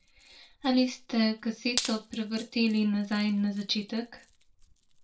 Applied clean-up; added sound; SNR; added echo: neural separator model SepFormer DNS4.